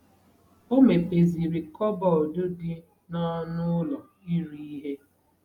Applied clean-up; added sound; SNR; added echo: none; none; none; none.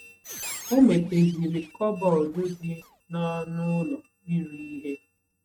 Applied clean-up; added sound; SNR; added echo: neural mask model RNNoise.